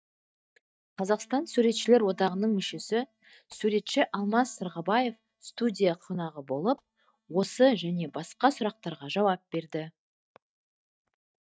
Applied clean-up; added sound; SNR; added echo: neural mask model DeepFilterNet 3.